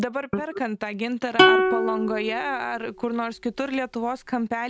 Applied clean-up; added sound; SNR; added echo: none; Plucked string instrument; -3 dB; none.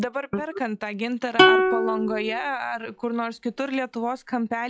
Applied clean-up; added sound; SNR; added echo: classical method log-MMSE.